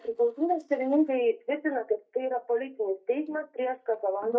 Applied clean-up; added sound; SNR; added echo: neural mask model DeepFilterNet 3.